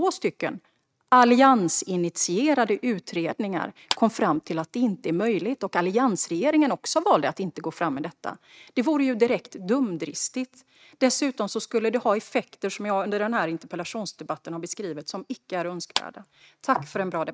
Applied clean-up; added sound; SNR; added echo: neural mask model RNNoise.